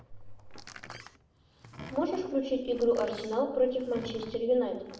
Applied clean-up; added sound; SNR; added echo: none; Door; 18 dB; reverberation time 0.7 s.